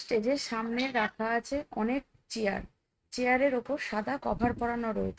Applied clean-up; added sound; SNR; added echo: neural mask model RNNoise.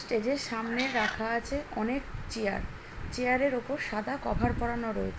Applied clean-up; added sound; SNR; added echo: none; Meow; 5 dB; none.